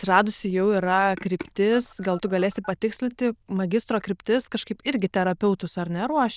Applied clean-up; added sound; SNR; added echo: neural diffusion model UNIVERSE++.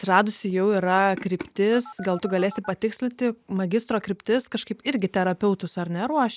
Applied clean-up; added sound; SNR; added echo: none; Telephone; 17 dB; none.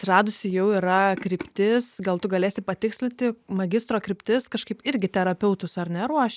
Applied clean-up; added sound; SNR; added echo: none; none; none; none.